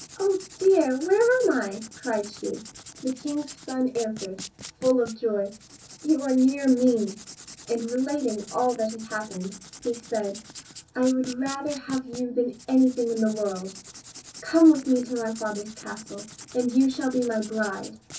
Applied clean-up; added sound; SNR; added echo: none; Writing; 18 dB; reverberation time 0.3 s.